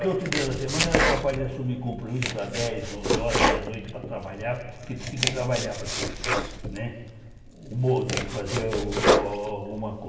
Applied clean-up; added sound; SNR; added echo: none; Domestic sounds, home sounds; -1 dB; reverberation time 1.4 s.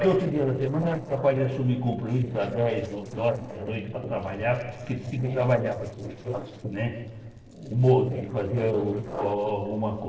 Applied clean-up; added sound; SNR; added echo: neural separator model SepFormer DNS4.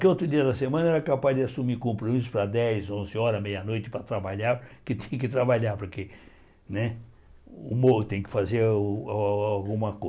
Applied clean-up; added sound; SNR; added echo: none; none; none; none.